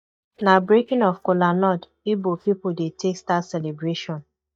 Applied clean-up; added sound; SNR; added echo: neural mask model DeepFilterNet 3.